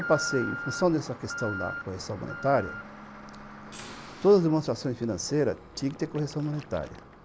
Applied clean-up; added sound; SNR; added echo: none; Alarm; 11 dB; none.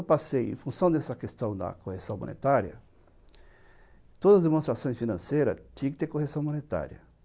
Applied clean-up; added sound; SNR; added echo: none; none; none; none.